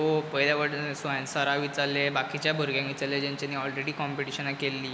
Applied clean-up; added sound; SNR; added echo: none; none; none; none.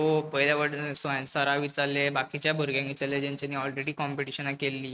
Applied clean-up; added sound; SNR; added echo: neural mask model RNNoise.